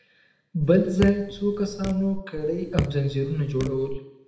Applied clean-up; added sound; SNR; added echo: none; Raindrop / Drip; 8 dB; reverberation time 0.8 s.